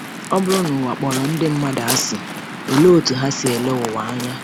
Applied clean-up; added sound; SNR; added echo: none; Waves, surf; 8 dB; none.